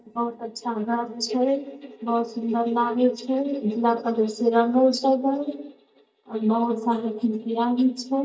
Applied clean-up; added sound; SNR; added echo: neural mask model DeepFilterNet 3.